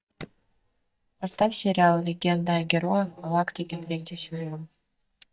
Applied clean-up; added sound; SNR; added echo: neural mask model DeepFilterNet 3.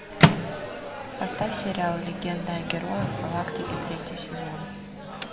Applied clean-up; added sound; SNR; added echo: none; Microwave oven; -5 dB; reverberation time 0.5 s.